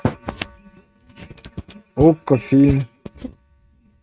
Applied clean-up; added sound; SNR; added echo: neural mask model RNNoise.